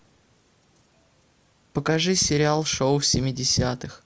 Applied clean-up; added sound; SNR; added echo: none; none; none; none.